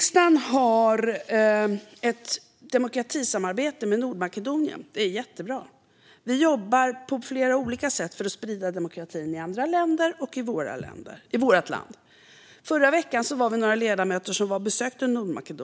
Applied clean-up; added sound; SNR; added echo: none; none; none; none.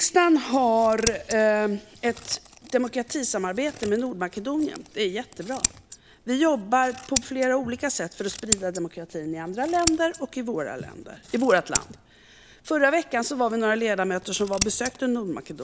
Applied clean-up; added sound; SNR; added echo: none; Scissors; 10 dB; none.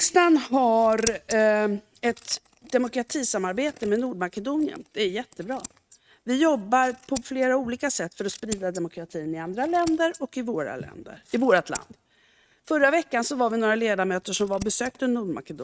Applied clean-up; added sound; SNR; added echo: neural mask model RNNoise.